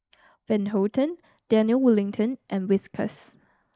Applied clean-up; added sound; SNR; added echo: neural mask model Resemble Enhance denoiser.